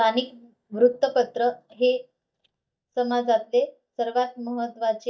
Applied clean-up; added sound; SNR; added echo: neural mask model DeepFilterNet 3.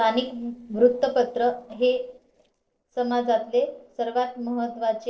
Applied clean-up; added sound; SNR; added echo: neural separator model SepFormer DNS4.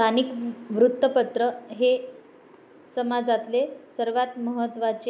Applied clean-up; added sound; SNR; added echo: none; none; none; none.